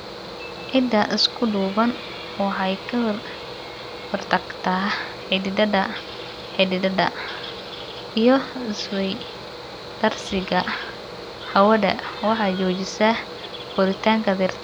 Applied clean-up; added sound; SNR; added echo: none; Mechanical fan; 12 dB; none.